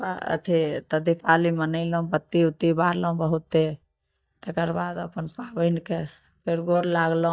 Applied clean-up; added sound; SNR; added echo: neural mask model DeepFilterNet 3.